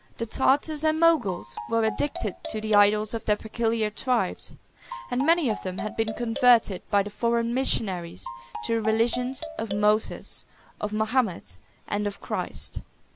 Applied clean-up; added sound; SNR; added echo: none; Marimba, xylophone; 12 dB; none.